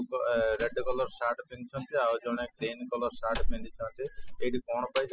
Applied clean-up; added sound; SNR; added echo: classical method spectral subtraction.